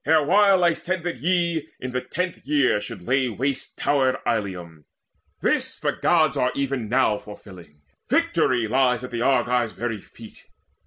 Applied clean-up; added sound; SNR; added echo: none; none; none; none.